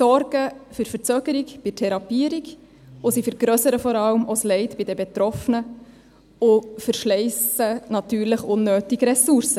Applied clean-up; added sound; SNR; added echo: none; none; none; none.